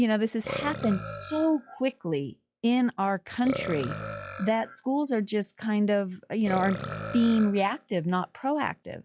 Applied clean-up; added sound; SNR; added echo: classical method log-MMSE.